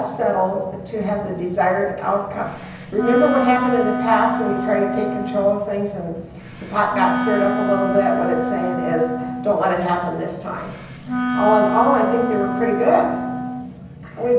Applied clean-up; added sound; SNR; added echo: none; Wind instrument, woodwind instrument; 4 dB; reverberation time 0.9 s.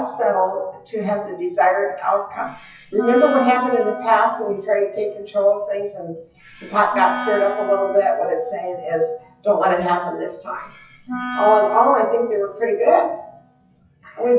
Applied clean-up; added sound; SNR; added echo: classical method WPE with log-MMSE.